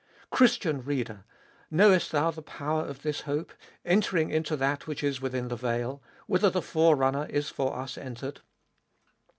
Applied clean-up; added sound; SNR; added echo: none; none; none; none.